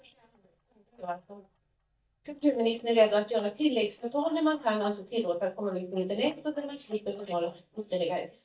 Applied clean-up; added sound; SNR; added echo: neural mask model DeepFilterNet 3.